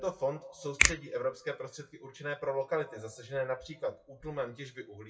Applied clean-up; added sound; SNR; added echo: classical method WPE with log-MMSE.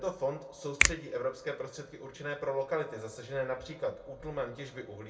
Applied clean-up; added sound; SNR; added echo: none; Finger snapping; -4 dB; reverberation time 0.2 s.